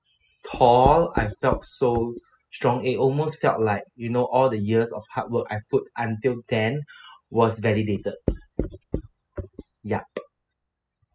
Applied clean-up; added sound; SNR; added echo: classical method spectral subtraction.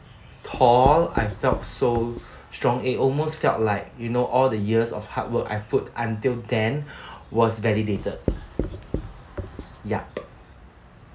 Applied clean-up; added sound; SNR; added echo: none; Writing; 7 dB; none.